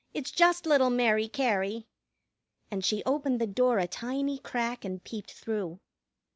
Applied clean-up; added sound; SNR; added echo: none; none; none; none.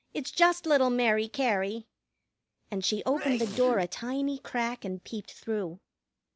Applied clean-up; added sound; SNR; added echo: none; Sneeze; 11 dB; none.